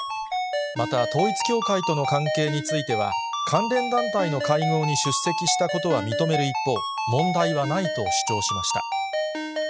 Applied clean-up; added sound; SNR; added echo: classical method spectral subtraction.